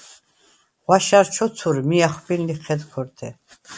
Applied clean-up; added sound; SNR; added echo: none; none; none; none.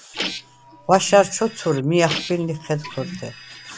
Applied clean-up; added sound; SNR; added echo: none; Printer; 11 dB; none.